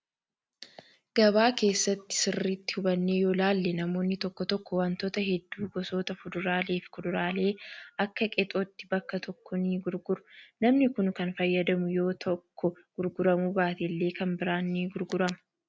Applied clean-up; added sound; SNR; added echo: none; none; none; none.